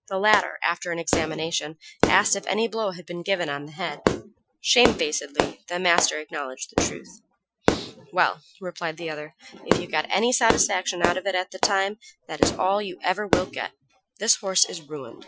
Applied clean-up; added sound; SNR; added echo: classical method Wiener filter.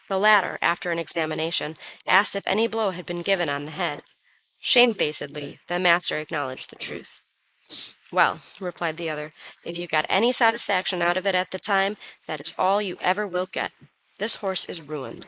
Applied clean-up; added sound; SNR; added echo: neural mask model Resemble Enhance denoiser.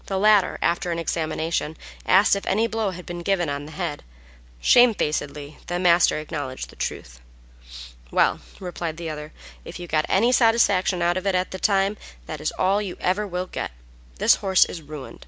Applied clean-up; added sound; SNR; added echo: none; none; none; none.